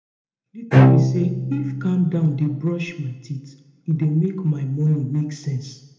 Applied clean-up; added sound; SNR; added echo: none; Bowed string instrument; -3 dB; reverberation time 0.7 s.